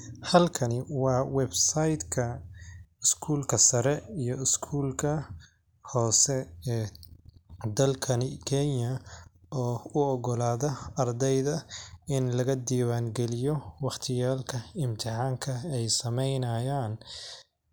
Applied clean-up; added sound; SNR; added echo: none; none; none; none.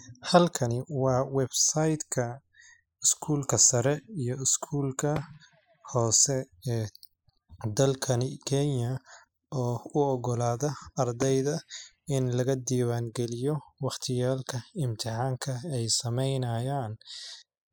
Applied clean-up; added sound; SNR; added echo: classical method spectral subtraction.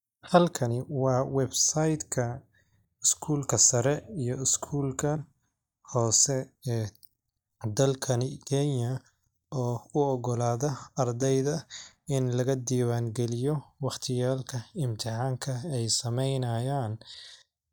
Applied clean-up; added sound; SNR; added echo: neural mask model DeepFilterNet 3.